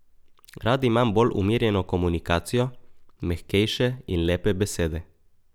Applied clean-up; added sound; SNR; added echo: none; none; none; none.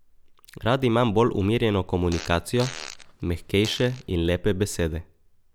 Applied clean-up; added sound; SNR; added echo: none; Fart; 16 dB; none.